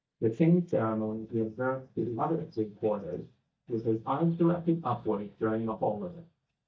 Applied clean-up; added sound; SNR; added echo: neural mask model DeepFilterNet 3.